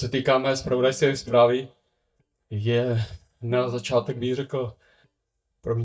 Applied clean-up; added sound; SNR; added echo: neural mask model DeepFilterNet 3.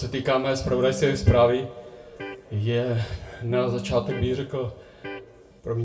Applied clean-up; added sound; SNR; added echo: none; Electric guitar; 12 dB; reverberation time 0.3 s.